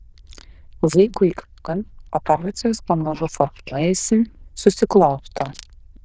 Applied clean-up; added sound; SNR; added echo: neural diffusion model UNIVERSE++.